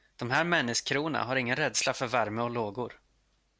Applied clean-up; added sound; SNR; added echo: none; none; none; none.